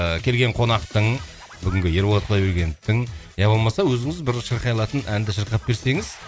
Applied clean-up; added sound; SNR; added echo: none; none; none; none.